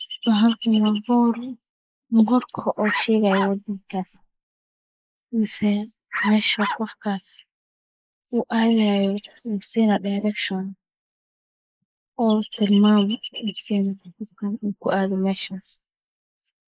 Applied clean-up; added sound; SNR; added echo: neural mask model Resemble Enhance denoiser.